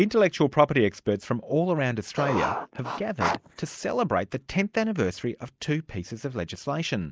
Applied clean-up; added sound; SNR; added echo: neural mask model Resemble Enhance denoiser.